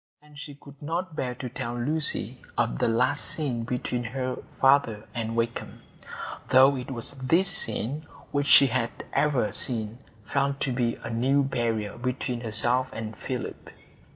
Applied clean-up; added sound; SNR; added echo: none; none; none; none.